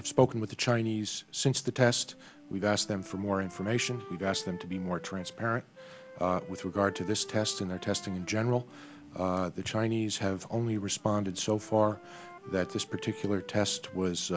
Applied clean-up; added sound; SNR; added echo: none; Wind instrument, woodwind instrument; 18 dB; none.